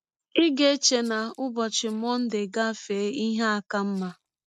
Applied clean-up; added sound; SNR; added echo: neural mask model RNNoise.